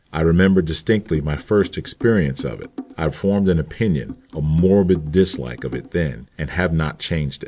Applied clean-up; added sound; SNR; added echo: none; Drum; 18 dB; none.